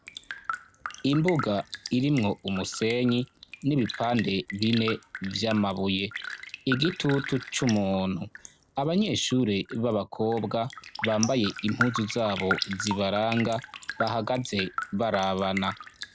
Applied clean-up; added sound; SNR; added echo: none; Raindrop; 10 dB; none.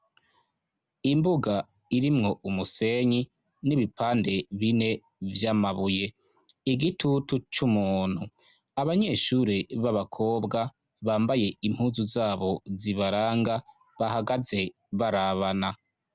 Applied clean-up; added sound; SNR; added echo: none; none; none; none.